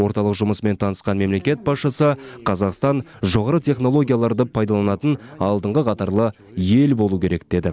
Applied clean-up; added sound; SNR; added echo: none; none; none; none.